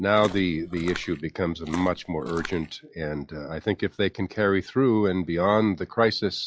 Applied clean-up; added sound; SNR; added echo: classical method log-MMSE.